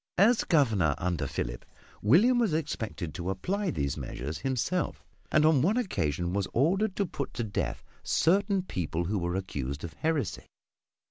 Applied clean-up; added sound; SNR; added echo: none; none; none; none.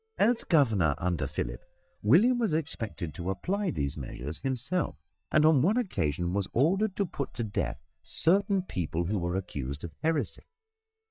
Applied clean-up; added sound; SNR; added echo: neural mask model DeepFilterNet 3.